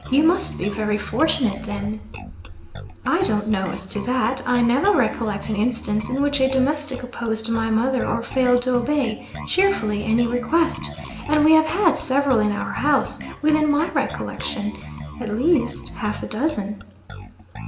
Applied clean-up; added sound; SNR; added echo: none; Bass guitar; 13 dB; reverberation time 0.8 s.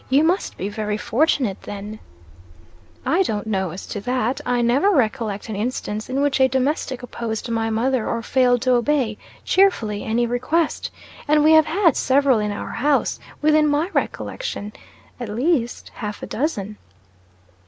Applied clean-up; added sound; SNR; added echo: none; none; none; none.